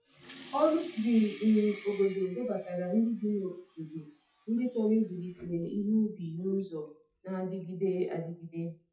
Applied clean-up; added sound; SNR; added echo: classical method WPE with log-MMSE.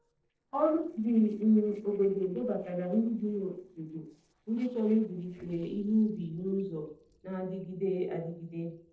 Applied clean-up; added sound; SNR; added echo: neural separator model SepFormer DNS4.